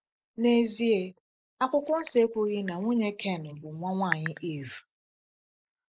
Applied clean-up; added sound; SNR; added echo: neural mask model Resemble Enhance denoiser.